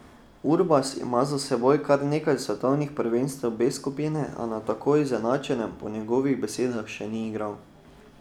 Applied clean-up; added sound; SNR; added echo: none; none; none; none.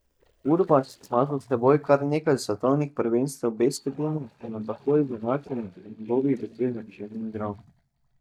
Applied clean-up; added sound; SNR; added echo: neural mask model DeepFilterNet 3.